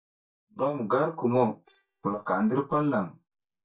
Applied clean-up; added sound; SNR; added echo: neural mask model DeepFilterNet 3.